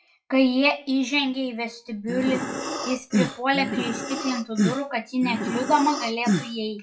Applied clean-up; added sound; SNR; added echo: classical method WPE with log-MMSE.